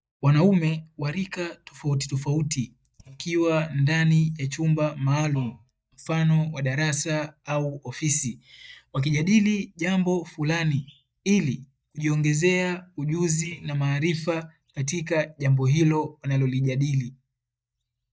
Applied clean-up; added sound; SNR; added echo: neural mask model DeepFilterNet 3.